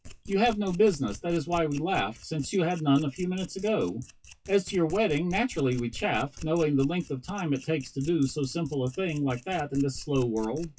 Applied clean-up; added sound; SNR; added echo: classical method WPE with log-MMSE.